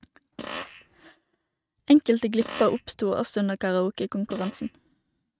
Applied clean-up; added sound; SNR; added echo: neural mask model RNNoise.